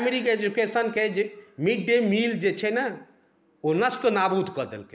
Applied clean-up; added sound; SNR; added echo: none; none; none; none.